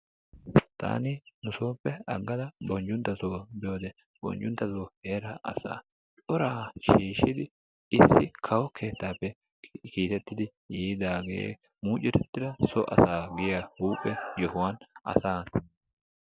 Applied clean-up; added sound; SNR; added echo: none; none; none; none.